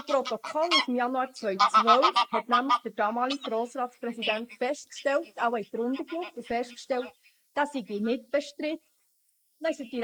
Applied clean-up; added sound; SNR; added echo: neural mask model Resemble Enhance denoiser.